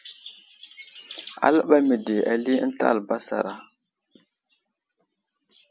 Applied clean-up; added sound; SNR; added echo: none; none; none; none.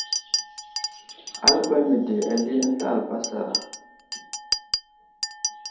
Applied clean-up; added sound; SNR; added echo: none; Chink, clink; 3 dB; reverberation time 2.1 s.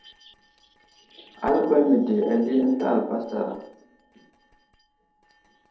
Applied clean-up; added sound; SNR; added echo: neural separator model SepFormer DNS4.